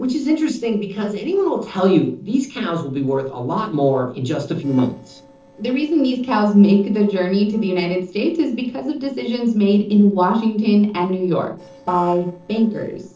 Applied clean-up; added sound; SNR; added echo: neural separator model SepFormer DNS4.